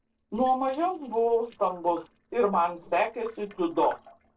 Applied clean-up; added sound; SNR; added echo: neural separator model SepFormer DNS4.